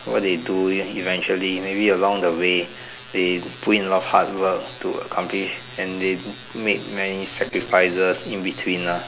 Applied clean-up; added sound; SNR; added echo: none; none; none; none.